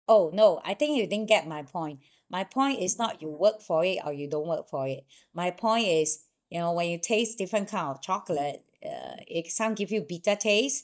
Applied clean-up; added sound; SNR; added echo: neural mask model DeepFilterNet 3.